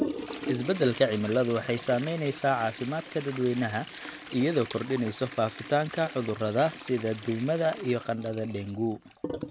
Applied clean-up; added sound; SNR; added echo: none; Toilet flush; 11 dB; none.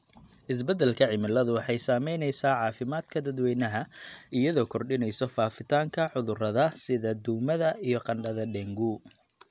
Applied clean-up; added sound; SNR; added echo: none; none; none; none.